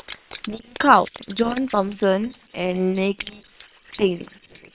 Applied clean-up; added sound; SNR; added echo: neural separator model SepFormer WHAM!.